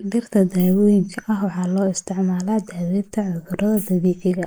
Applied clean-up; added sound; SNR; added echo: neural mask model Resemble Enhance denoiser.